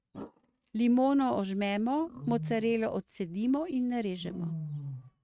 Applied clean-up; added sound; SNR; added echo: neural mask model RNNoise.